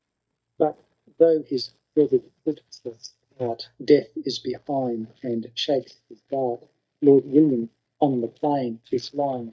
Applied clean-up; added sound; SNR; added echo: neural mask model DeepFilterNet 3.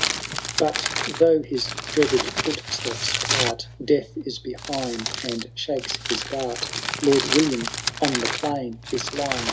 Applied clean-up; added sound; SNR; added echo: none; Crumpling, crinkling; 3 dB; none.